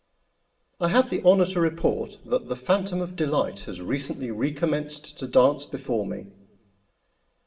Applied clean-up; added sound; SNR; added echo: none; none; none; reverberation time 0.7 s.